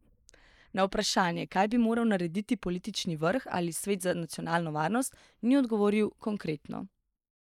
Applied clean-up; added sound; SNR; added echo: neural mask model Resemble Enhance denoiser.